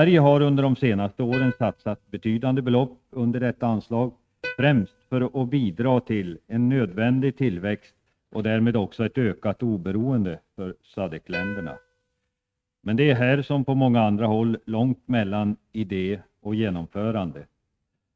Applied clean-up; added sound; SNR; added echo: neural mask model RNNoise.